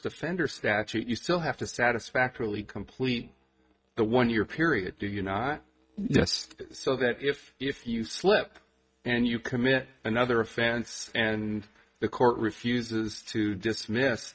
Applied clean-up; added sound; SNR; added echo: neural mask model RNNoise.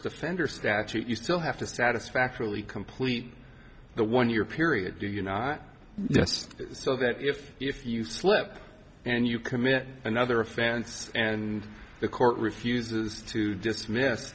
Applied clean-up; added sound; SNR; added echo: none; none; none; none.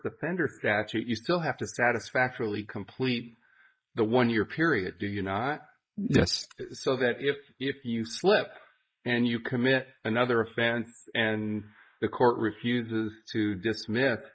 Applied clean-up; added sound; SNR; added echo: neural mask model Resemble Enhance denoiser.